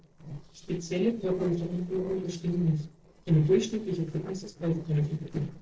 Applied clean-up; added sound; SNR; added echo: neural separator model SepFormer DNS4.